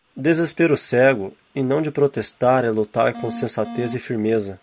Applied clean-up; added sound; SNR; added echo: none; none; none; none.